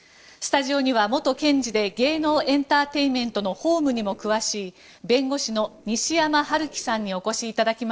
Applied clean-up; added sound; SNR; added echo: neural separator model SepFormer DNS4.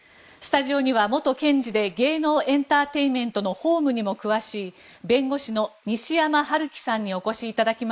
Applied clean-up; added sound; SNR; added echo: neural mask model Resemble Enhance denoiser.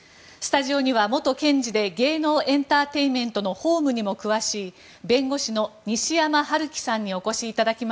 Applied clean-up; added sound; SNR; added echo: none; none; none; none.